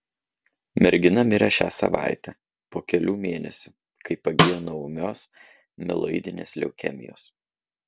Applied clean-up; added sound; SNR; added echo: none; Snare drum; -2 dB; none.